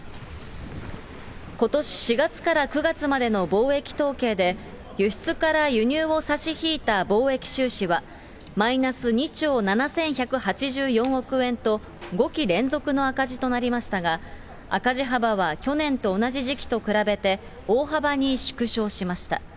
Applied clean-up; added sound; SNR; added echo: none; Motor vehicle (road); 18 dB; none.